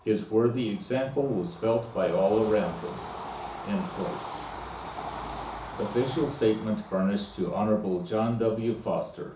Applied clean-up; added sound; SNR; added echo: none; Train / Bird vocalization, bird call, bird song; 12 dB; reverberation time 0.7 s.